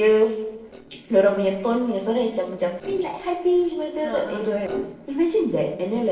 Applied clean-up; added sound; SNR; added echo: neural separator model SepFormer DNS4.